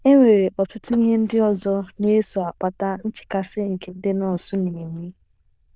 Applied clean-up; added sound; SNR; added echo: neural diffusion model UNIVERSE++.